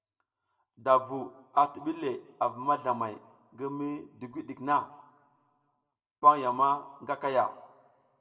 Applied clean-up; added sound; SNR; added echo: none; none; none; reverberation time 0.6 s.